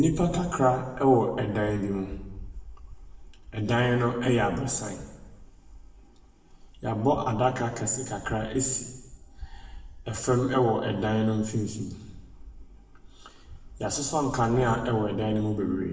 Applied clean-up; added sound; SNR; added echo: none; Guitar; 14 dB; reverberation time 1.0 s.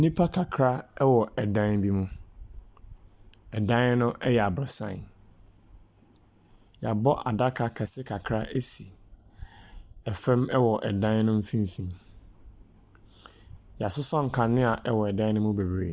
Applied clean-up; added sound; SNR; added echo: none; none; none; none.